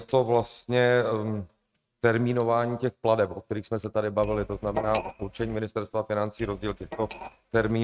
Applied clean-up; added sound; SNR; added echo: neural mask model RNNoise.